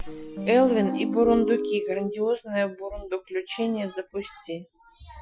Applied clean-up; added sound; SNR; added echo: classical method Wiener filter.